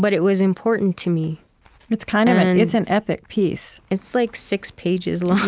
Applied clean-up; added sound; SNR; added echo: none; none; none; none.